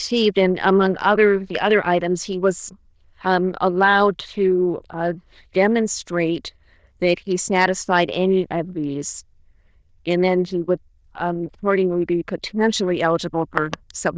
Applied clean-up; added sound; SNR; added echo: neural diffusion model UNIVERSE++.